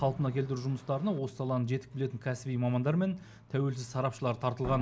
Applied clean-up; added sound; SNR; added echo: none; Slam; 18 dB; none.